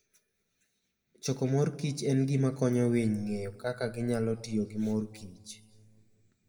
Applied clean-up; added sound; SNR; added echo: none; none; none; reverberation time 1.1 s.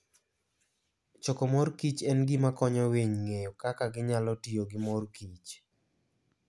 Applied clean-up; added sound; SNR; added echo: none; none; none; none.